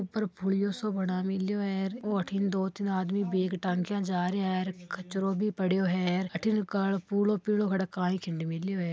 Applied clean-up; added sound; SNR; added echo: none; none; none; none.